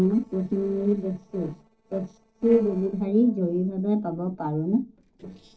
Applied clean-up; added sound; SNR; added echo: neural separator model SepFormer DNS4.